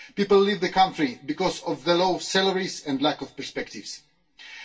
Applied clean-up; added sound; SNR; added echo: none; none; none; reverberation time 0.2 s.